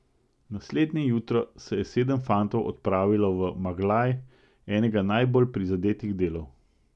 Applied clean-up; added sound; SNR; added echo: none; none; none; none.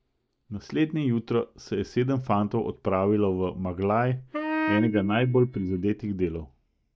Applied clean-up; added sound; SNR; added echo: neural mask model DeepFilterNet 3.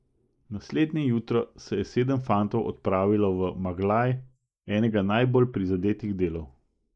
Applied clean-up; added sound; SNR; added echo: neural mask model Resemble Enhance denoiser.